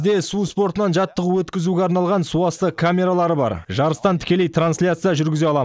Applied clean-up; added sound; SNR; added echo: neural mask model DeepFilterNet 3.